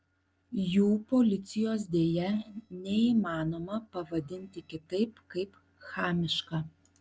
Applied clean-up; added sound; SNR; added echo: neural separator model SepFormer DNS4.